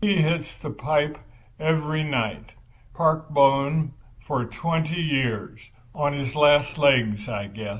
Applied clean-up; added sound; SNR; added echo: none; none; none; none.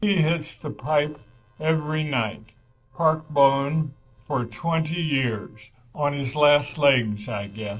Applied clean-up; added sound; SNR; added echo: neural separator model SepFormer DNS4.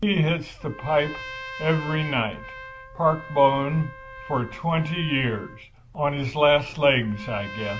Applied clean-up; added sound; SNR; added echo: none; Trumpet; 16 dB; none.